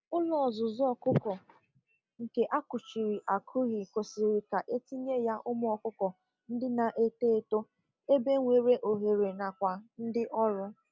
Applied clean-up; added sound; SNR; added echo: none; none; none; none.